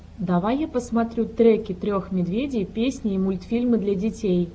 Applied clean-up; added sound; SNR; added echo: none; none; none; none.